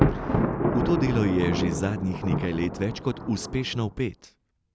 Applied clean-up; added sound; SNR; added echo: none; Thunder; 0 dB; none.